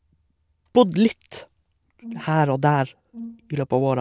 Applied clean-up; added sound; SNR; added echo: none; Brass instrument; 17 dB; none.